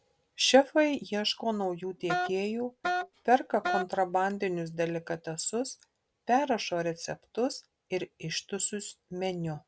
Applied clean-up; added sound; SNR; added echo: none; Wind instrument, woodwind instrument; 4 dB; none.